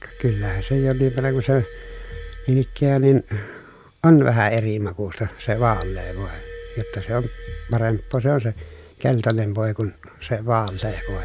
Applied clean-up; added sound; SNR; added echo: none; Glass; 14 dB; none.